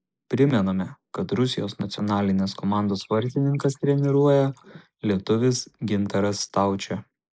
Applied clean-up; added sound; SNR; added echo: neural mask model Resemble Enhance denoiser.